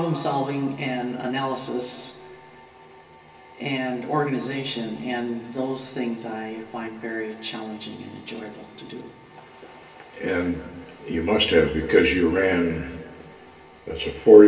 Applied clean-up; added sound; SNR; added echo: none; none; none; reverberation time 2.3 s.